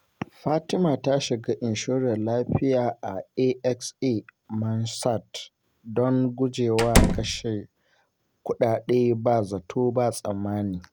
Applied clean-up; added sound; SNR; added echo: none; Slam; -4 dB; none.